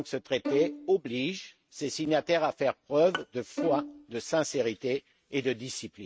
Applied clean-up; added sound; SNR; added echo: neural mask model RNNoise.